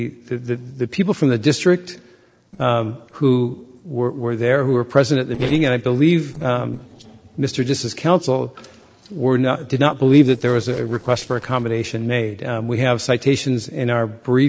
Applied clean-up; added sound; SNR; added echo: neural separator model SepFormer DNS4.